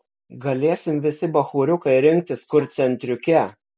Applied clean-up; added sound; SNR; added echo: none; none; none; none.